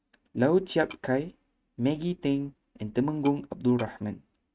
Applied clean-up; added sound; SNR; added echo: neural mask model RNNoise.